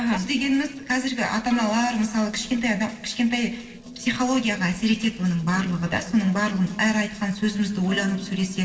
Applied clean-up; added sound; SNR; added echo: neural separator model SepFormer DNS4.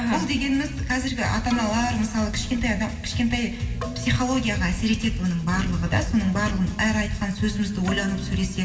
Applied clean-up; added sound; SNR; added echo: none; Keyboard (musical); 16 dB; reverberation time 2.2 s.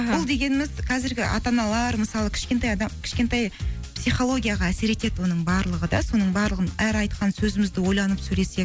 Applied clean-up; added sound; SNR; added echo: none; none; none; none.